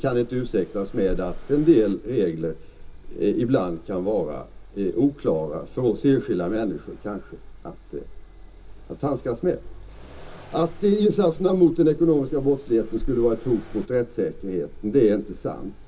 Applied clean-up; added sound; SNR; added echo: none; Accelerating, revving, vroom; 13 dB; reverberation time 0.2 s.